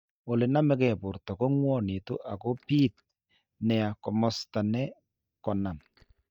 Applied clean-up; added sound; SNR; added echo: neural mask model DeepFilterNet 3.